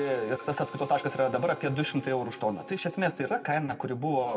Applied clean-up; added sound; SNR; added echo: none; Harmonica; 18 dB; reverberation time 1.2 s.